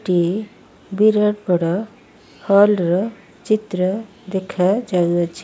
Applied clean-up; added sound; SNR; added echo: none; none; none; none.